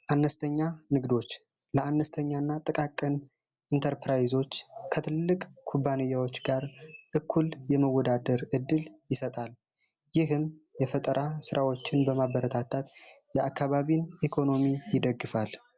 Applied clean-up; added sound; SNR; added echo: none; none; none; none.